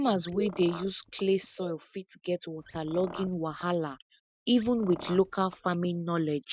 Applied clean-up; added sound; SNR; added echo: neural mask model RNNoise.